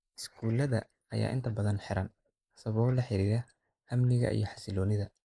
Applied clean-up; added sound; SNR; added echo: neural mask model Resemble Enhance denoiser.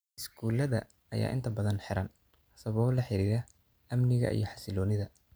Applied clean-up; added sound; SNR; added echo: none; none; none; none.